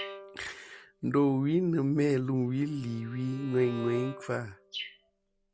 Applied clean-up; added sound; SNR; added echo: none; Bowed string instrument; 18 dB; none.